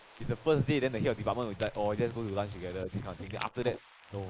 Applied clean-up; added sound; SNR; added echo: neural mask model Resemble Enhance denoiser.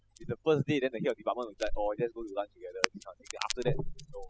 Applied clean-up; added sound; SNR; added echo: classical method spectral subtraction.